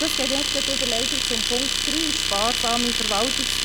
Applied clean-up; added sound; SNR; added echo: none; Domestic sounds, home sounds; -4 dB; none.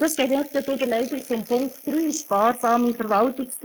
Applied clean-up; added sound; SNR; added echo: neural mask model Resemble Enhance denoiser.